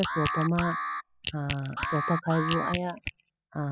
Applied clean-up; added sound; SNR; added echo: classical method spectral subtraction.